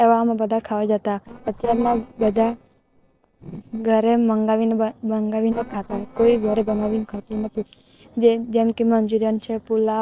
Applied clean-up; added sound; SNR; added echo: neural separator model SepFormer DNS4.